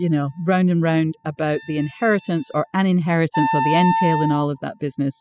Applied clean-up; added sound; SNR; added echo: classical method spectral subtraction.